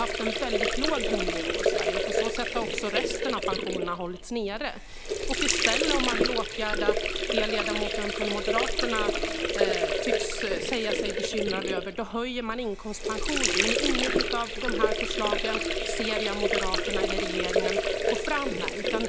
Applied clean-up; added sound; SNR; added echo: none; Sink (filling or washing) / Water; -4 dB; none.